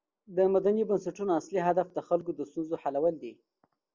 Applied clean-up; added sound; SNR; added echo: none; none; none; none.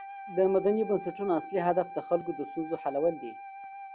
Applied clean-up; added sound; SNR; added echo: none; Wind instrument, woodwind instrument; 13 dB; none.